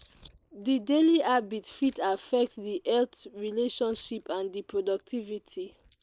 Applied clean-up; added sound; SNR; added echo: neural mask model Resemble Enhance denoiser.